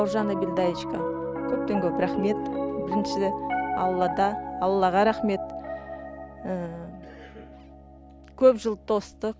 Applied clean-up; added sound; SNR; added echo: none; Piano; 4 dB; none.